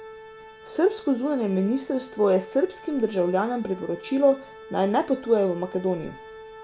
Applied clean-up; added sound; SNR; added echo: none; Organ; 18 dB; none.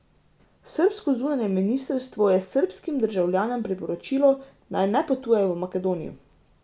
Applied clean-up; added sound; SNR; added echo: none; none; none; none.